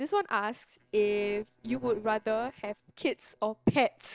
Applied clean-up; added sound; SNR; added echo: neural separator model SepFormer DNS4.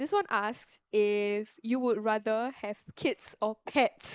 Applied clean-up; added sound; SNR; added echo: neural mask model Resemble Enhance denoiser.